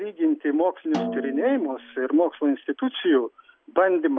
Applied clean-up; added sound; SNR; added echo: none; Snare drum; 12 dB; none.